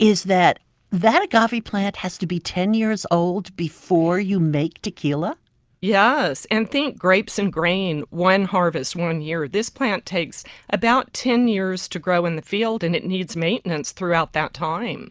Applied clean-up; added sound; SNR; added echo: none; none; none; none.